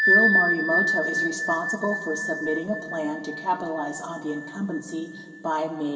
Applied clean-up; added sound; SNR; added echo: none; Bell; -2 dB; reverberation time 2.3 s.